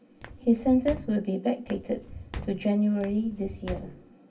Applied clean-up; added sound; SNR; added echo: none; Walk, footsteps; 13 dB; reverberation time 0.2 s.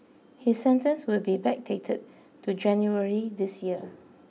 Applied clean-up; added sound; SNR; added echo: none; none; none; none.